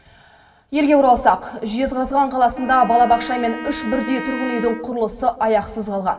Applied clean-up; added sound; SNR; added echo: none; Wind instrument, woodwind instrument; 12 dB; reverberation time 1.5 s.